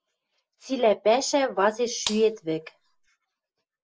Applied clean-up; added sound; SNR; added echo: none; Gunshot, gunfire; 11 dB; none.